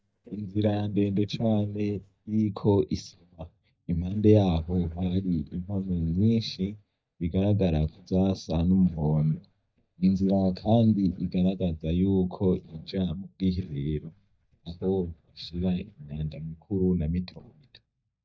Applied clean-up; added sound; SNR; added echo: neural mask model DeepFilterNet 3.